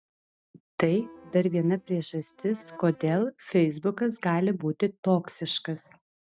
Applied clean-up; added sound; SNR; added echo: neural mask model RNNoise.